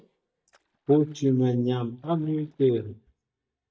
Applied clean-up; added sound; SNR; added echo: neural mask model DeepFilterNet 3.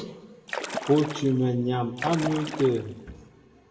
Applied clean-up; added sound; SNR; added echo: none; Splash, splatter; 9 dB; reverberation time 1.2 s.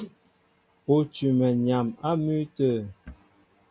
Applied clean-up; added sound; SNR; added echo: none; none; none; none.